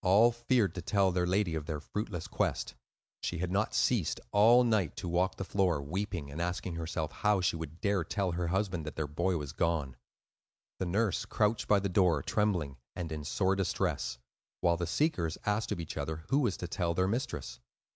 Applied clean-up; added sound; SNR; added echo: none; none; none; none.